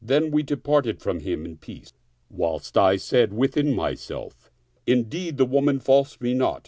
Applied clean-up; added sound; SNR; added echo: none; none; none; none.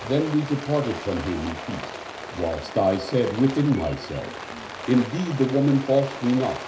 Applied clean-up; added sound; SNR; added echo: none; Rain; 12 dB; reverberation time 0.5 s.